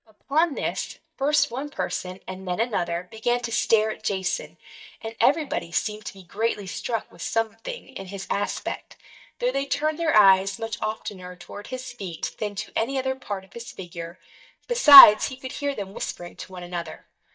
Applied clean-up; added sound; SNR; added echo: neural mask model DeepFilterNet 3.